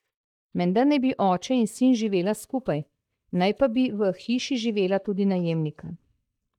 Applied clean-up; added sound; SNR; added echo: neural mask model DeepFilterNet 3.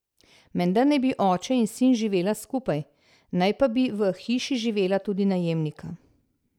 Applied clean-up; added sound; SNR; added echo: none; none; none; none.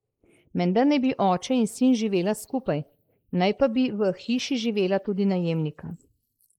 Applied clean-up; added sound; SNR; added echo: neural mask model Resemble Enhance denoiser.